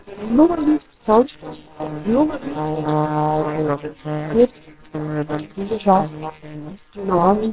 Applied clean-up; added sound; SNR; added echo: neural separator model SepFormer WHAMR!.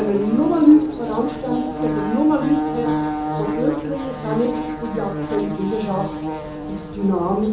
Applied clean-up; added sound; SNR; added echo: none; Buzz / Bird; 4 dB; reverberation time 0.5 s.